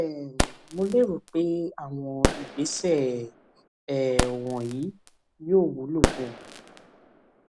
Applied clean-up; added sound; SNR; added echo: none; Fireworks; 3 dB; none.